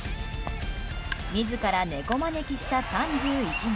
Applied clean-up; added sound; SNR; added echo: none; Chirp, tweet; 17 dB; none.